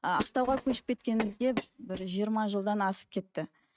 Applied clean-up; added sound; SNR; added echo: neural mask model RNNoise.